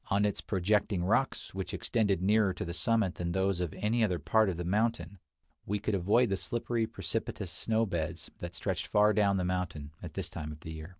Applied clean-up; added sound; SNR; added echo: none; none; none; none.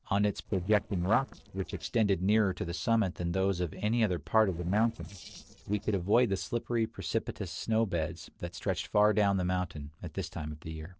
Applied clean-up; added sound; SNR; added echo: neural separator model SepFormer DNS4.